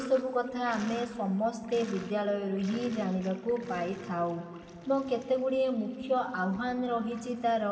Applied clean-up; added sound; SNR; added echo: none; Sink (filling or washing); 19 dB; reverberation time 2.3 s.